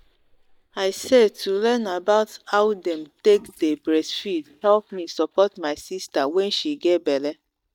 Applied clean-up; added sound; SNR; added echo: neural mask model DeepFilterNet 3.